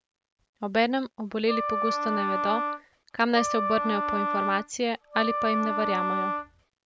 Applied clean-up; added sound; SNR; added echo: none; Wind instrument, woodwind instrument; 0 dB; none.